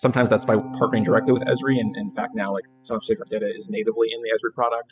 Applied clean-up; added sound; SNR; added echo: classical method spectral subtraction.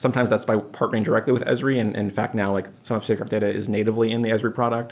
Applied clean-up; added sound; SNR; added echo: none; none; none; none.